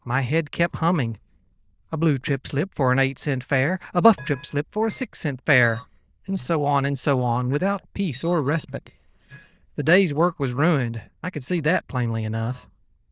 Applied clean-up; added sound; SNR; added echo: neural diffusion model UNIVERSE++.